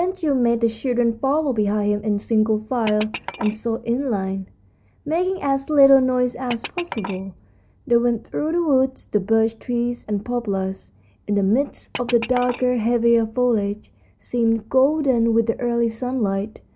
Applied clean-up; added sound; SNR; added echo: none; Glass; 16 dB; none.